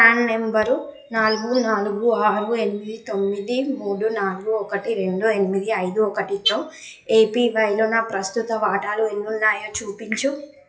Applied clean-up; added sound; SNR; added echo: classical method WPE with log-MMSE.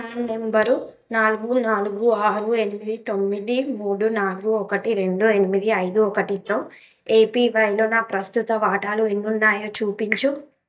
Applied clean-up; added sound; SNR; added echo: neural mask model DeepFilterNet 3.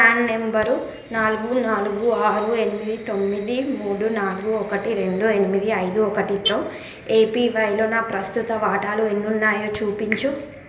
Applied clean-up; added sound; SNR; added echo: none; Alarm / Car; 19 dB; reverberation time 1.4 s.